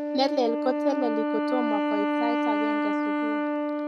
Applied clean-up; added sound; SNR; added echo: neural mask model RNNoise.